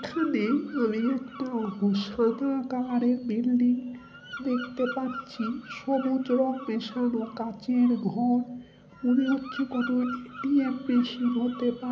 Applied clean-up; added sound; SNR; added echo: none; Bird vocalization, bird call, bird song; 17 dB; none.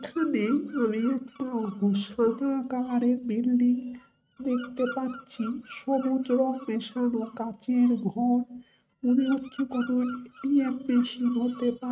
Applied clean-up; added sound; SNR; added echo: neural mask model RNNoise.